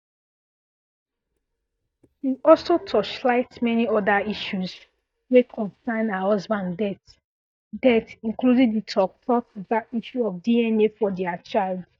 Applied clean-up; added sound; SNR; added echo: neural mask model DeepFilterNet 3.